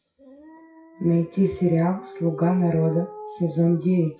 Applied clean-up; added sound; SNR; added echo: classical method WPE with log-MMSE.